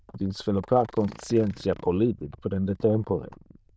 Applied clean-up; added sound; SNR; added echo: neural diffusion model UNIVERSE++.